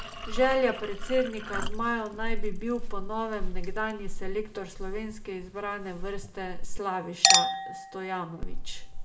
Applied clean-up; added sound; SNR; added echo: none; Chink, clink; -3 dB; reverberation time 0.5 s.